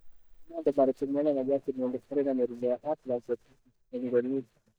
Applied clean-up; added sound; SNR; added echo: neural mask model DeepFilterNet 3.